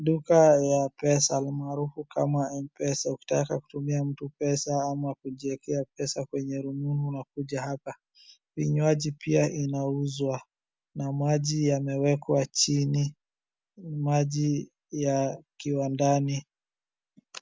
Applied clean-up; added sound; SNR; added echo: none; none; none; none.